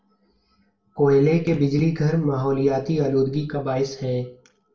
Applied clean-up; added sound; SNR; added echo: none; none; none; reverberation time 0.3 s.